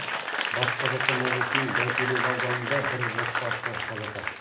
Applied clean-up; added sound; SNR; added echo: none; Applause / Crowd; -5 dB; reverberation time 0.5 s.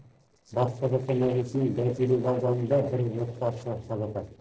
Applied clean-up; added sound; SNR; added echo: neural separator model SepFormer DNS4.